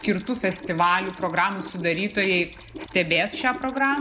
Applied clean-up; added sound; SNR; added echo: none; Mechanisms; 16 dB; none.